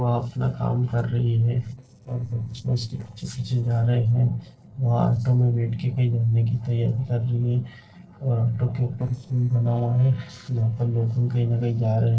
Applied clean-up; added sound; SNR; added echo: neural separator model SepFormer DNS4.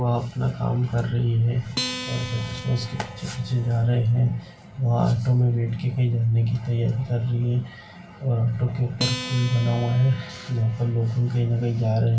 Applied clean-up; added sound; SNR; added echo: none; Acoustic guitar; 16 dB; reverberation time 0.2 s.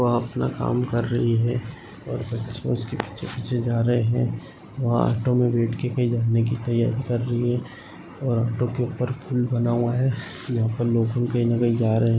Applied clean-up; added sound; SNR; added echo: none; none; none; none.